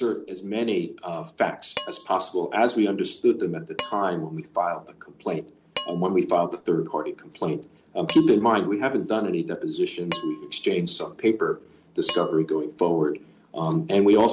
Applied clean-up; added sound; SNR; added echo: none; Dishes, pots, and pans; 17 dB; none.